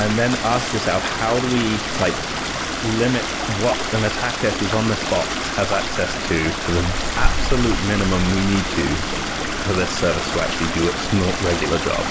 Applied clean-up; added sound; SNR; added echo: none; Stream; 1 dB; none.